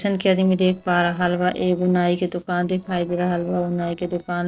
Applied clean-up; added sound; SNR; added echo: neural separator model SepFormer DNS4.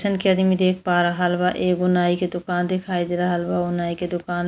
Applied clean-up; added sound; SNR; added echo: none; none; none; none.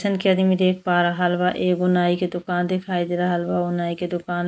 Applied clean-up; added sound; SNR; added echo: neural mask model Resemble Enhance denoiser.